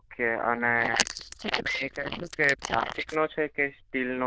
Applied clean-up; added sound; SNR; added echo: neural diffusion model UNIVERSE++.